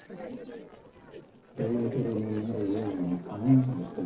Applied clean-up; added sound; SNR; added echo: neural separator model SepFormer DNS4.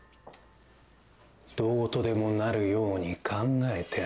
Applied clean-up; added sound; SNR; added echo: none; none; none; none.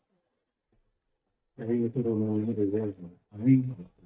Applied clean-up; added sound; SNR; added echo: neural mask model DeepFilterNet 3.